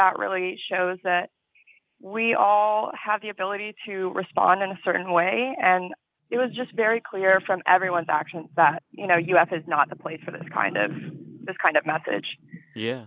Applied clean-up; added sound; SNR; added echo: none; none; none; none.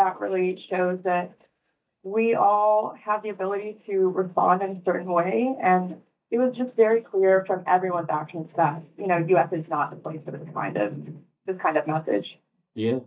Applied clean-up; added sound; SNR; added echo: neural mask model DeepFilterNet 3.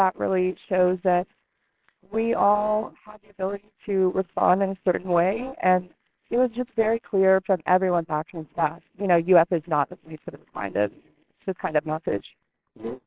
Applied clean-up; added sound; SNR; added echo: neural separator model SepFormer WHAMR!.